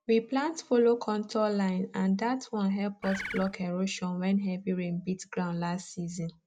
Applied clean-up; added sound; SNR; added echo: none; Bird; 9 dB; none.